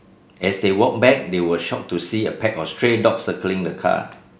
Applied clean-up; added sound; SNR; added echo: none; none; none; none.